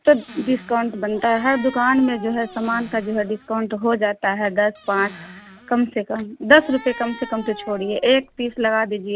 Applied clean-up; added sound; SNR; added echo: none; Cat + Squeak / Cupboard open or close; 17 dB; none.